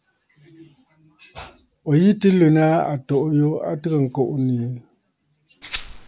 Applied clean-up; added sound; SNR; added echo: none; Rattle (instrument); 12 dB; none.